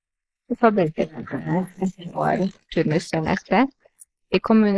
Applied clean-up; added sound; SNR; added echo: neural mask model Resemble Enhance denoiser.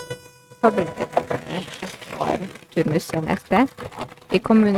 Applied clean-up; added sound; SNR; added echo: neural mask model RNNoise.